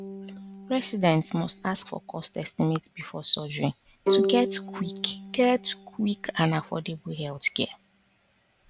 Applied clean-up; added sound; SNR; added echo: none; Bowed string instrument; 8 dB; none.